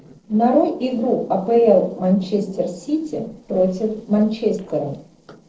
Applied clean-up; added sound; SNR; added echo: neural separator model SepFormer DNS4.